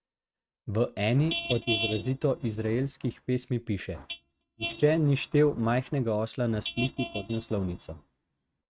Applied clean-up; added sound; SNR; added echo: neural mask model RNNoise.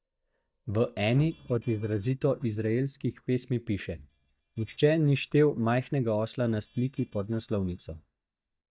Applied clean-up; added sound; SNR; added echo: neural mask model DeepFilterNet 3.